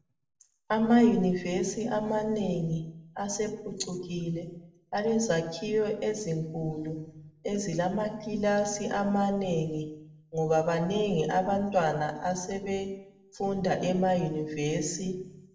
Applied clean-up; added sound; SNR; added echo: none; none; none; reverberation time 0.6 s.